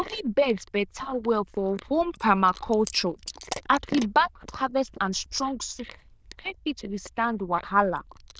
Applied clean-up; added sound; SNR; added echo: neural diffusion model UNIVERSE++.